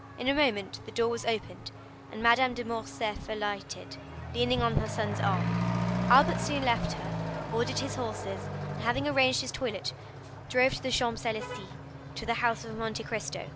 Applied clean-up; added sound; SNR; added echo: none; Accelerating, revving, vroom / Truck; 5 dB; none.